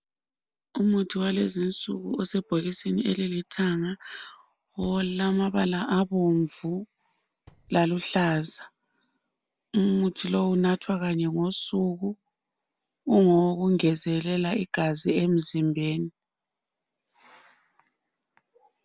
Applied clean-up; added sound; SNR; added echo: neural separator model SepFormer DNS4.